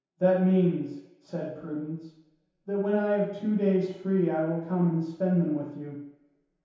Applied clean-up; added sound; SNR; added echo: none; none; none; reverberation time 0.8 s.